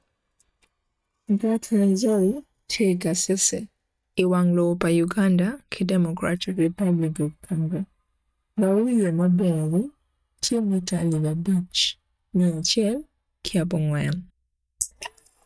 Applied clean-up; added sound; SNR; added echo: neural mask model DeepFilterNet 3.